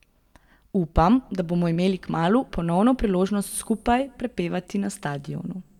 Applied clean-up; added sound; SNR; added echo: none; none; none; reverberation time 0.9 s.